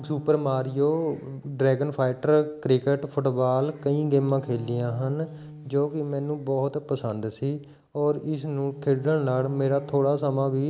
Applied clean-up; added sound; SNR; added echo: none; Wind instrument, woodwind instrument; 19 dB; none.